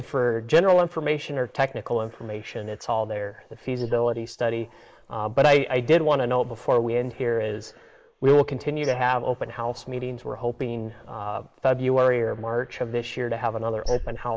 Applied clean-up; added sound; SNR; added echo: neural mask model Resemble Enhance denoiser.